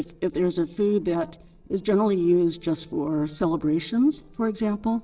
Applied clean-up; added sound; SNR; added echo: neural separator model SepFormer DNS4.